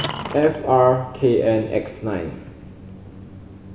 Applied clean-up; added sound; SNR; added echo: none; Coin (dropping); 15 dB; reverberation time 1.7 s.